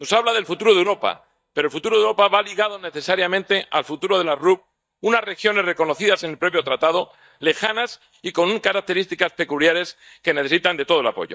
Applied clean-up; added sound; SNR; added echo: neural mask model DeepFilterNet 3.